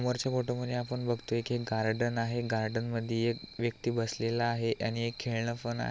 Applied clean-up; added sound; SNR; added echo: none; none; none; none.